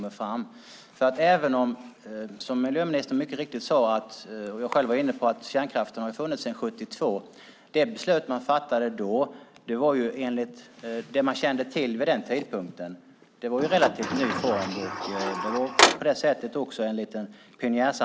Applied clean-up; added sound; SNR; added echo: none; Sliding door; -1 dB; none.